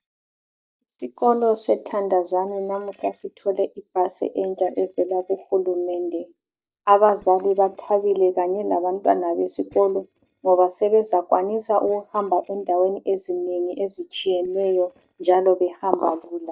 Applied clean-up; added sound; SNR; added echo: neural mask model DeepFilterNet 3.